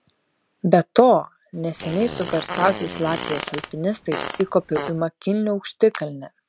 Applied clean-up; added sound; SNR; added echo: none; Fart; 7 dB; none.